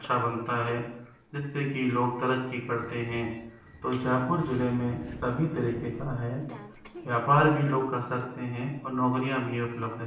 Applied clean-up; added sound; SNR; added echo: none; Subway, metro, underground; 19 dB; reverberation time 0.7 s.